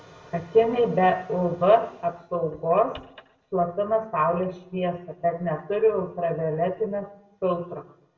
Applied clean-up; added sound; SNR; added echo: none; none; none; reverberation time 0.6 s.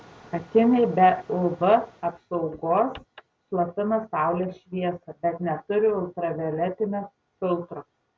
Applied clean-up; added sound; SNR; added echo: none; none; none; none.